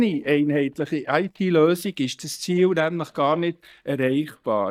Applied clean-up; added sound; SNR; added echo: neural mask model DeepFilterNet 3.